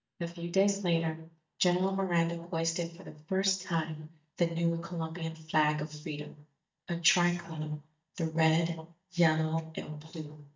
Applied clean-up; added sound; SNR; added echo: neural mask model DeepFilterNet 3.